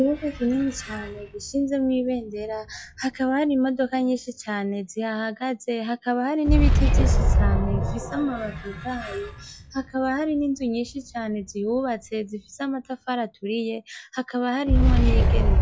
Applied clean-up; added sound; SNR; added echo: classical method log-MMSE.